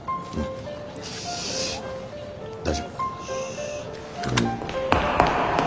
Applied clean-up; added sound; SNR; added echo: none; Brass instrument; 3 dB; none.